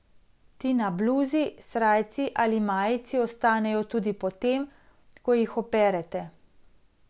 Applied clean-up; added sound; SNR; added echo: none; none; none; none.